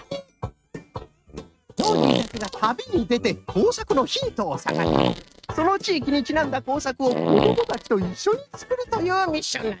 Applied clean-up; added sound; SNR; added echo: neural mask model RNNoise.